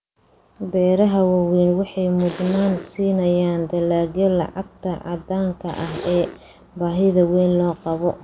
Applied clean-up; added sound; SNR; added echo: none; Zipper (clothing); 17 dB; none.